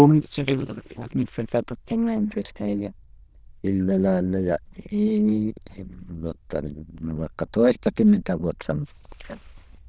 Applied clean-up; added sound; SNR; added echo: neural diffusion model UNIVERSE++.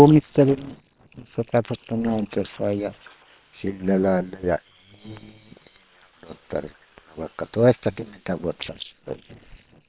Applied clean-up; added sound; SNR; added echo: neural separator model SepFormer WHAM!.